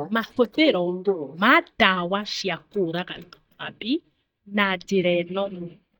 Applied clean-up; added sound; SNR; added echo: neural mask model DeepFilterNet 3.